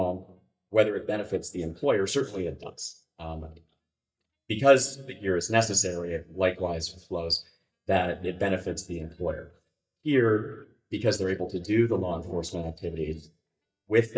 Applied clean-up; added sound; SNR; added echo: neural mask model DeepFilterNet 3.